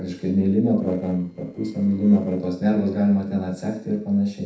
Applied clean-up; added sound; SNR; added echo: neural separator model SepFormer DNS4.